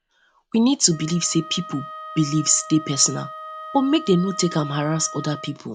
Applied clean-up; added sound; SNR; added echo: none; Wind instrument, woodwind instrument; 14 dB; none.